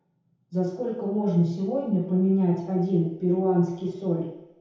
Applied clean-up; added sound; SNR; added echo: none; none; none; reverberation time 0.8 s.